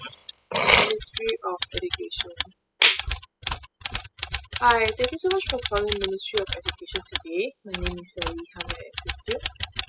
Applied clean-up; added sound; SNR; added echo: classical method spectral subtraction.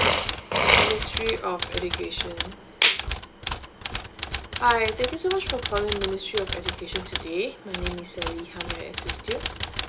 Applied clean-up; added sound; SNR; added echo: none; Burping, eructation + Typewriter; 0 dB; none.